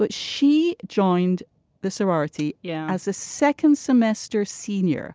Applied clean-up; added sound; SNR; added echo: none; none; none; none.